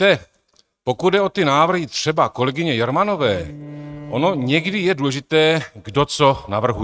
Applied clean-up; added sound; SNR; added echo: neural mask model RNNoise.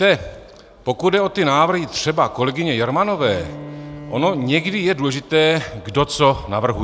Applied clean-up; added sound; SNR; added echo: none; Bowed string instrument; 17 dB; none.